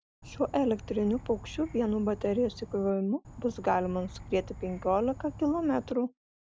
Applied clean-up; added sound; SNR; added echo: none; Insect; 15 dB; none.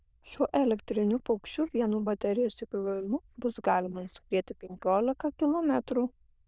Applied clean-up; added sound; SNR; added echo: neural diffusion model UNIVERSE++.